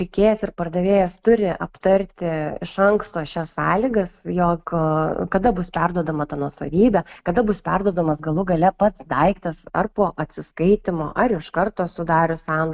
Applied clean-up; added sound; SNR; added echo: none; none; none; none.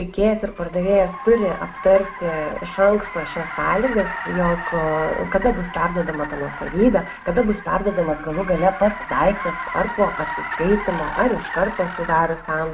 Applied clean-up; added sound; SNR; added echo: none; Car; 10 dB; reverberation time 0.3 s.